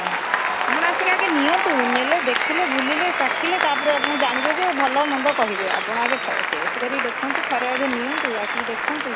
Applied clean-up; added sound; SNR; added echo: none; Applause; -1 dB; none.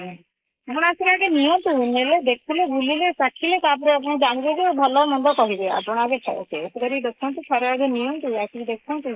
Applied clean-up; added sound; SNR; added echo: neural mask model Resemble Enhance denoiser.